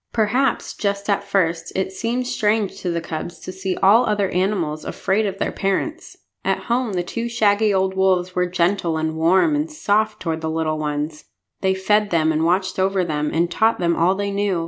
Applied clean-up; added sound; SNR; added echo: none; none; none; none.